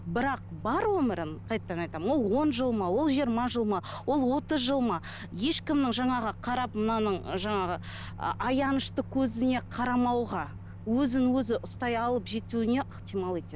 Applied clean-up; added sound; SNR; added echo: none; Microwave oven; 14 dB; none.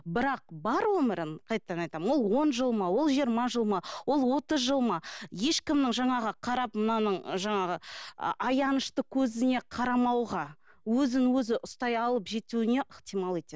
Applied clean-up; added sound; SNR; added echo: none; none; none; none.